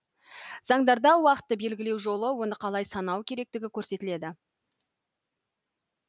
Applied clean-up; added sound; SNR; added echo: none; none; none; none.